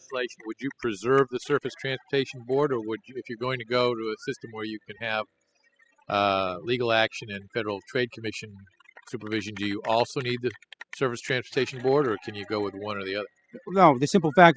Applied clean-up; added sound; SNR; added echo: classical method spectral subtraction.